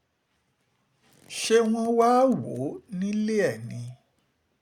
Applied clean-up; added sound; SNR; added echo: none; none; none; none.